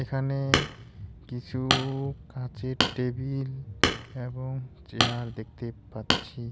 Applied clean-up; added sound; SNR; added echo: none; Hammer; -1 dB; none.